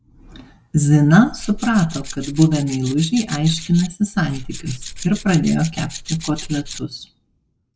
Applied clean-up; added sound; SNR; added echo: neural mask model Resemble Enhance denoiser.